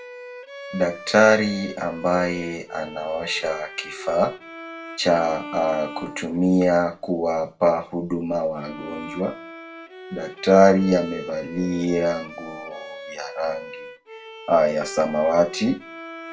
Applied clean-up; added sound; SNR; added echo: none; Bowed string instrument; 15 dB; reverberation time 0.2 s.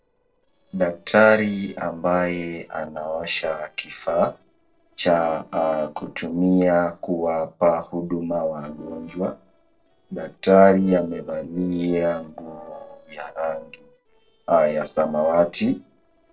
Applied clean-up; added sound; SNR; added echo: neural separator model SepFormer DNS4.